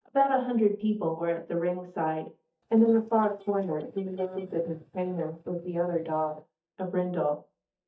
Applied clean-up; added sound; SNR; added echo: neural mask model DeepFilterNet 3.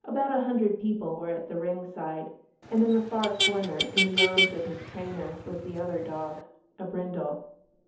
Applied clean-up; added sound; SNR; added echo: none; Motor vehicle (road); 0 dB; reverberation time 0.6 s.